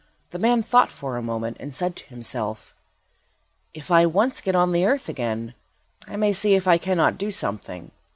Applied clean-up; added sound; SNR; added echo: none; none; none; none.